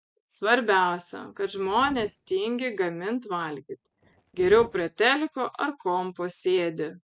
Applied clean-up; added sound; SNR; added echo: neural mask model RNNoise.